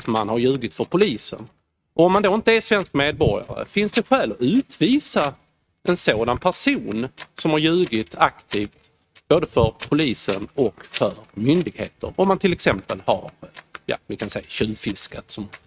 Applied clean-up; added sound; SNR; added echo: neural mask model RNNoise.